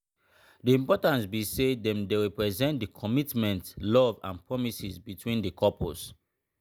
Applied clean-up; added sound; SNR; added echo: none; none; none; none.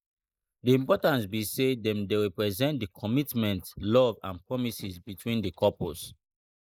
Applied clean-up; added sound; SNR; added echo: neural mask model Resemble Enhance denoiser.